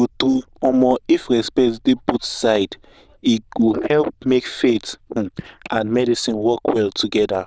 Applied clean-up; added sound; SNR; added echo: neural diffusion model UNIVERSE++.